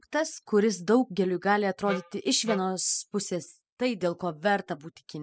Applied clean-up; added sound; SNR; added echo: classical method spectral subtraction.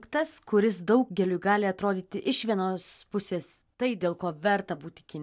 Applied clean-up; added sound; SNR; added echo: none; none; none; none.